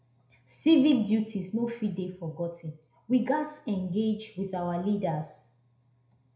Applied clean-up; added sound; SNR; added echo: none; none; none; reverberation time 0.4 s.